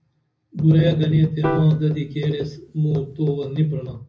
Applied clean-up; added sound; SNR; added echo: none; Piano; 12 dB; reverberation time 0.4 s.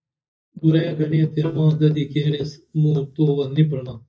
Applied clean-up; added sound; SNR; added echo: neural mask model DeepFilterNet 3.